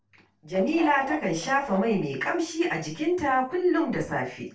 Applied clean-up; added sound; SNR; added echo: neural separator model SepFormer DNS4.